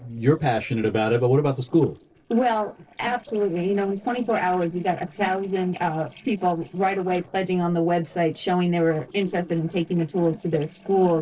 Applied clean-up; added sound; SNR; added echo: neural separator model SepFormer DNS4.